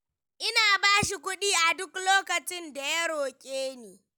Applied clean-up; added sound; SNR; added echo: none; none; none; none.